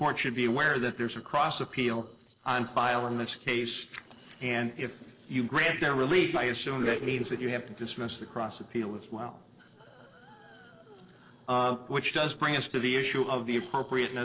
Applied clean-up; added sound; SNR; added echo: neural separator model SepFormer DNS4.